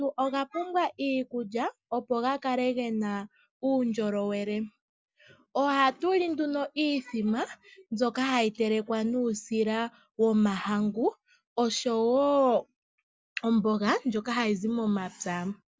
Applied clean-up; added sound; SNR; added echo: none; none; none; none.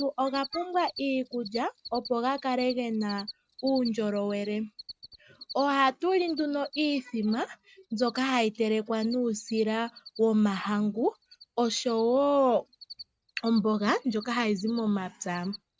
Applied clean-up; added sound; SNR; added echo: neural mask model RNNoise.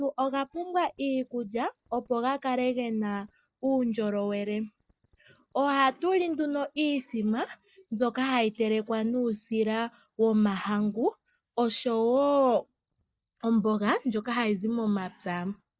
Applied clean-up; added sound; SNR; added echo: neural mask model DeepFilterNet 3.